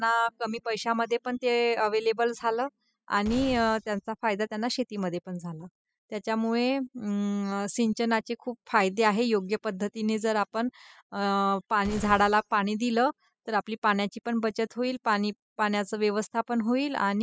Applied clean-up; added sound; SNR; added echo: classical method spectral subtraction.